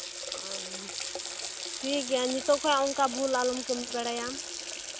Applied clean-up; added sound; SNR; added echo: none; Water tap, faucet; 6 dB; none.